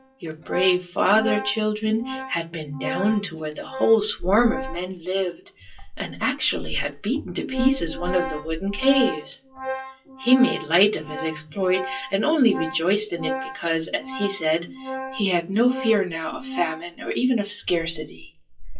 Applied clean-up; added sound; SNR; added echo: classical method WPE with log-MMSE.